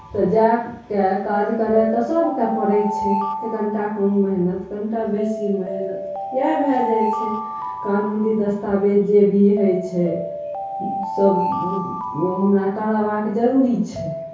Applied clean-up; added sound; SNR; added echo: none; Alarm; 8 dB; reverberation time 0.6 s.